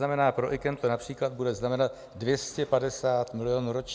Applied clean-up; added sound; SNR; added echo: none; none; none; none.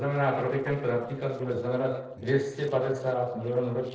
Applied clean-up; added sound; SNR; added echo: neural separator model SepFormer DNS4.